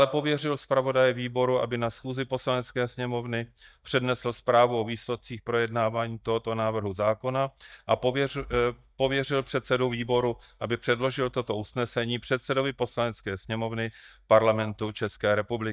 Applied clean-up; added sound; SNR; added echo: neural mask model DeepFilterNet 3.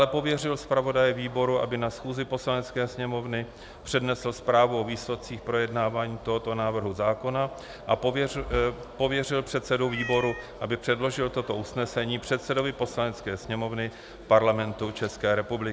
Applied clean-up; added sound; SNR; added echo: none; Meow; 10 dB; none.